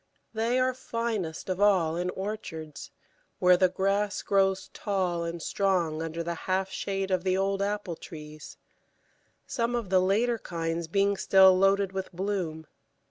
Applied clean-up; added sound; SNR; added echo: none; none; none; none.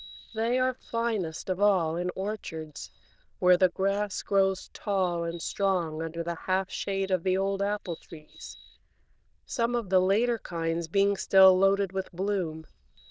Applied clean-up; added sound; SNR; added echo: neural diffusion model UNIVERSE++.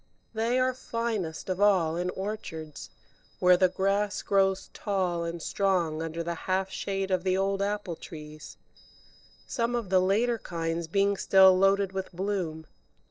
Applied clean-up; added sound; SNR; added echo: neural separator model SepFormer DNS4.